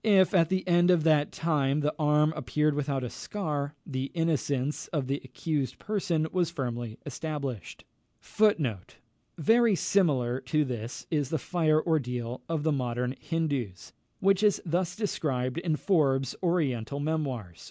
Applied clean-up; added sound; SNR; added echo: none; none; none; none.